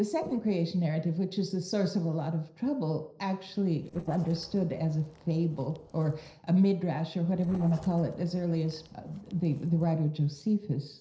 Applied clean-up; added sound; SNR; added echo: neural separator model SepFormer DNS4.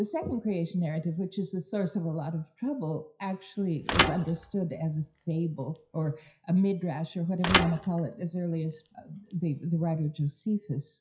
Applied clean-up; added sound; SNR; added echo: classical method WPE with log-MMSE.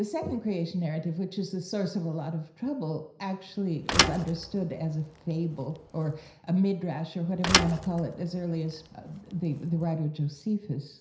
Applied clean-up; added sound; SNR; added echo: none; Thump, thud; 2 dB; reverberation time 0.5 s.